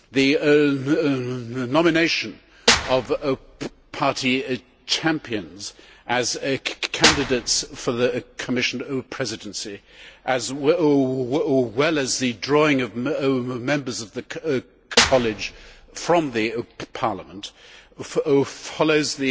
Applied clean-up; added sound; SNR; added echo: none; Clapping / Drum kit; 4 dB; none.